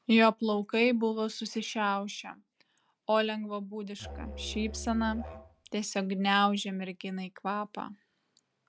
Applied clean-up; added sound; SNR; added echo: none; Musical instrument; 11 dB; none.